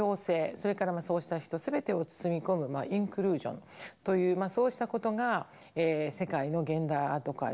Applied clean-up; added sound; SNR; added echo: none; none; none; none.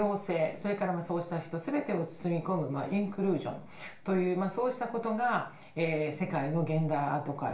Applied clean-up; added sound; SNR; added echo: none; none; none; reverberation time 0.4 s.